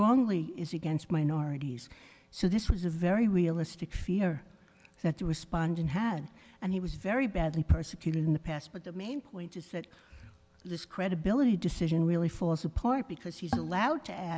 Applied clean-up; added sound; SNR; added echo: none; none; none; none.